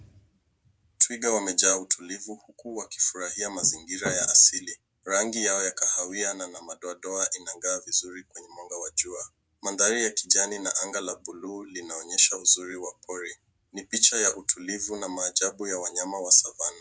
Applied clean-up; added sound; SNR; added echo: none; none; none; none.